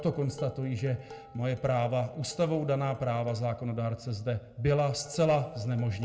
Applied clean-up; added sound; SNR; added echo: none; Dishes, pots, and pans; 19 dB; reverberation time 0.4 s.